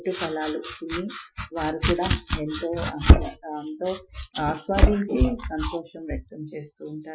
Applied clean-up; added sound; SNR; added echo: classical method Wiener filter.